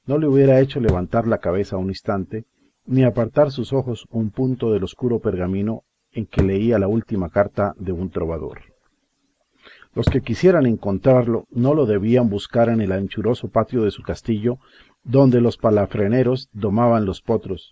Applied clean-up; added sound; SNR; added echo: none; Thump, thud; 5 dB; none.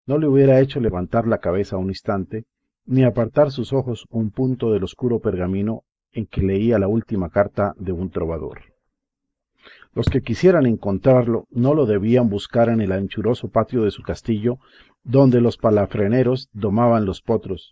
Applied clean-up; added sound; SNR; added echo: neural mask model DeepFilterNet 3.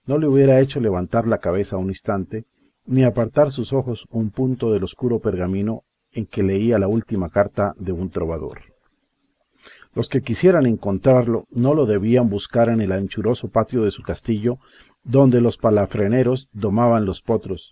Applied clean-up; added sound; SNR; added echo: none; none; none; none.